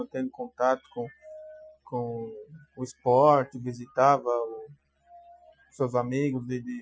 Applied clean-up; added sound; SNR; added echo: classical method Wiener filter.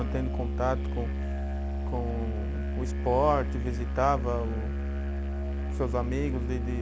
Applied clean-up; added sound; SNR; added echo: none; Musical instrument; -2 dB; none.